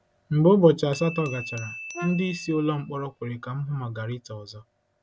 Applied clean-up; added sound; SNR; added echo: none; Glass / Bell + Brass instrument; 15 dB; none.